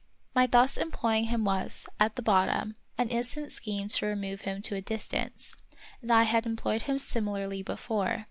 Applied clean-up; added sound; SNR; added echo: none; none; none; none.